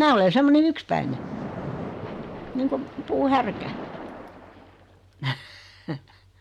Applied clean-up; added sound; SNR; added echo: none; Splash, splatter; 13 dB; none.